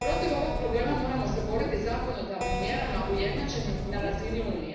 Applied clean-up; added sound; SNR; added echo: none; Keyboard (musical); 1 dB; reverberation time 1.1 s.